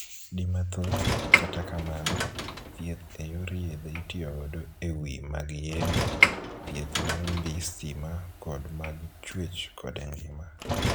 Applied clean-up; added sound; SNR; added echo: none; Sliding door / Train; -3 dB; none.